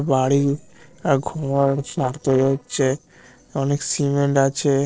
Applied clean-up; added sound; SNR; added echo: neural separator model SepFormer DNS4.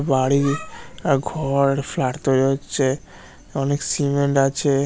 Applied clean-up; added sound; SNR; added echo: none; none; none; none.